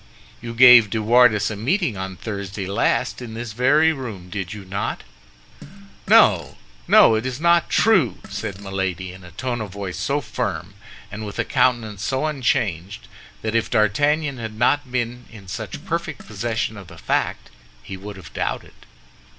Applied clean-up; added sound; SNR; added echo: none; Fart; 19 dB; none.